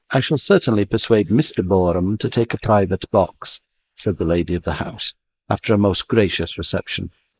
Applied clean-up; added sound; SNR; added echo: neural mask model Resemble Enhance denoiser.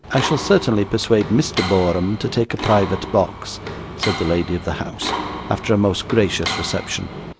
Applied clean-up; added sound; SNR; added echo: none; Mechanisms; 8 dB; none.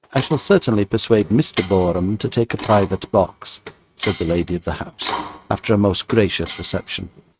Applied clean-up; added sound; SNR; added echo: neural mask model RNNoise.